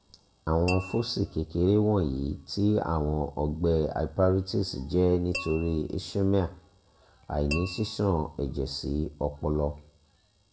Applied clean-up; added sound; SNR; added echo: none; Tap / Glass; 15 dB; reverberation time 0.4 s.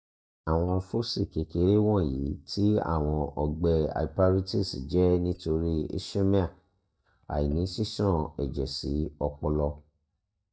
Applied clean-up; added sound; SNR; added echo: neural mask model DeepFilterNet 3.